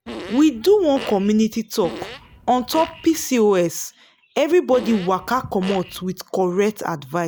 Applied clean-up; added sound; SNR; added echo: none; Fart; 16 dB; none.